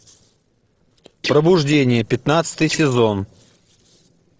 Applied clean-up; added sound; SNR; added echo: neural separator model SepFormer DNS4.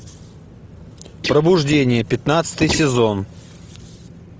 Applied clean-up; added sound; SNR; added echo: none; Guitar; 14 dB; none.